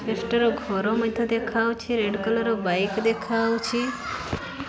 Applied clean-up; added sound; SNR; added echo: none; none; none; none.